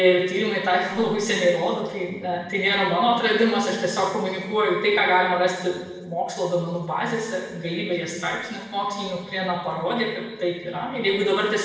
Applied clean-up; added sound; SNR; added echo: none; none; none; reverberation time 1.0 s.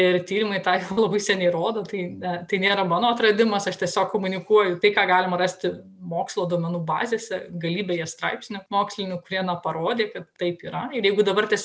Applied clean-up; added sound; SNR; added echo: none; none; none; none.